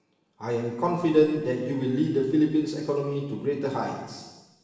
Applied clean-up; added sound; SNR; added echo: none; none; none; reverberation time 1.3 s.